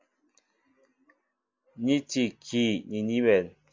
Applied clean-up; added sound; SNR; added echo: none; none; none; none.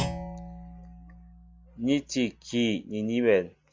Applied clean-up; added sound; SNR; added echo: none; Thump, thud; 11 dB; none.